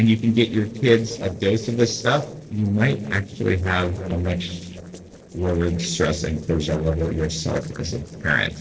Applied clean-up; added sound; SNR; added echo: neural separator model SepFormer DNS4.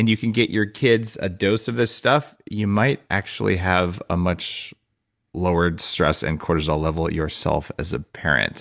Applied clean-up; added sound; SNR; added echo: none; none; none; none.